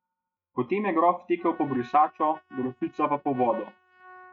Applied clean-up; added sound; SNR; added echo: neural mask model RNNoise.